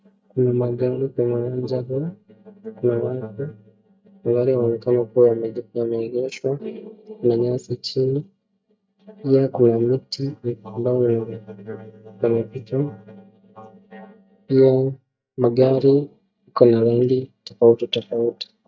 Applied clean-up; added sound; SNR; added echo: neural mask model DeepFilterNet 3.